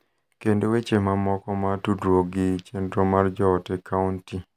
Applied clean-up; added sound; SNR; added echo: none; none; none; none.